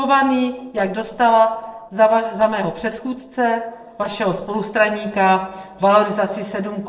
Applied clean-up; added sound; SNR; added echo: neural separator model SepFormer DNS4.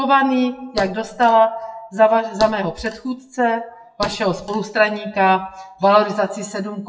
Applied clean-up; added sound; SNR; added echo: classical method WPE with log-MMSE.